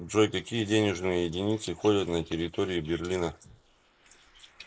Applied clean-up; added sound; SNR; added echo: neural mask model Resemble Enhance denoiser.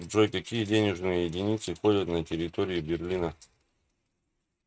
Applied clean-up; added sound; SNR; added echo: neural mask model RNNoise.